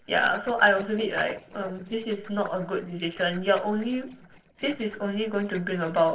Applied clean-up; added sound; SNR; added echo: neural separator model SepFormer DNS4.